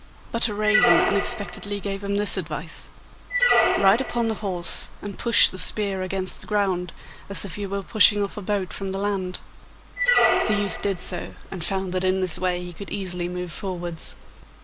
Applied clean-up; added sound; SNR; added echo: none; Squeak; 0 dB; none.